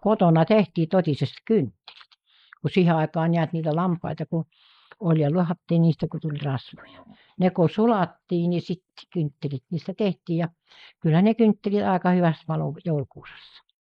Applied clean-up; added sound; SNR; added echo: neural mask model Resemble Enhance denoiser.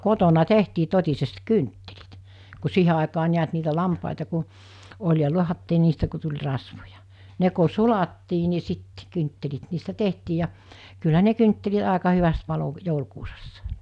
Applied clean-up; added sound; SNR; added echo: none; none; none; none.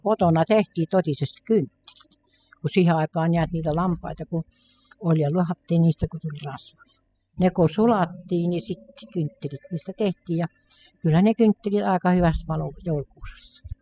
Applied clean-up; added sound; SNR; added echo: classical method spectral subtraction.